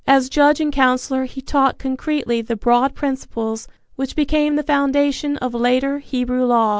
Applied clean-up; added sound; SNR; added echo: none; none; none; none.